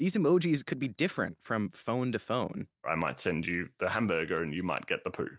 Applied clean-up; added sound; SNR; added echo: none; none; none; none.